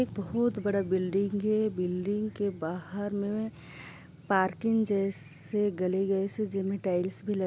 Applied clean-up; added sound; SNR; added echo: none; none; none; none.